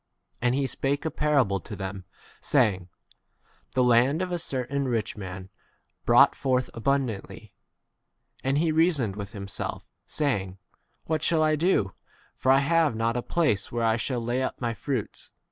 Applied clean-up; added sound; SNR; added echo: none; none; none; none.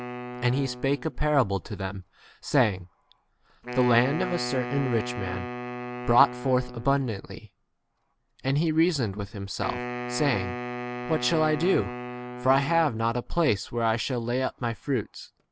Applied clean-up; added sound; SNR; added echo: none; Wind instrument, woodwind instrument; 10 dB; none.